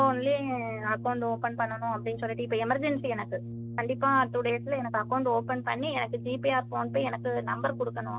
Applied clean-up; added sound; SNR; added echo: none; Brass instrument; 9 dB; none.